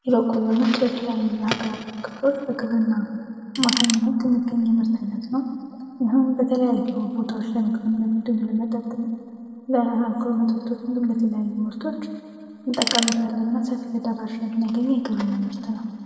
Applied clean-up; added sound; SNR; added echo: none; Tools; 3 dB; reverberation time 2.4 s.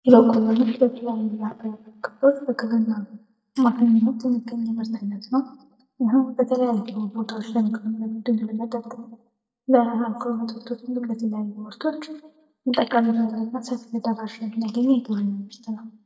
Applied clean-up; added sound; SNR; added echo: neural mask model DeepFilterNet 3.